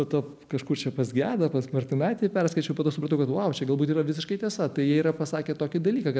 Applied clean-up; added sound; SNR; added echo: none; none; none; none.